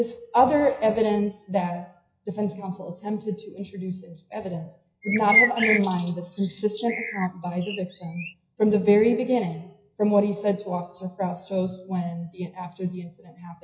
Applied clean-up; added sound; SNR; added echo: classical method WPE with log-MMSE.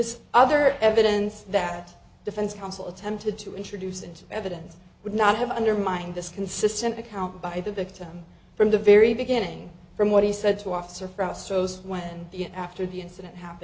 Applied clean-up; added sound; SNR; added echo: none; none; none; none.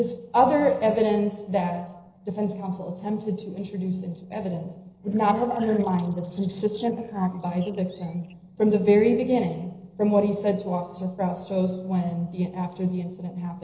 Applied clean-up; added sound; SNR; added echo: neural separator model SepFormer DNS4.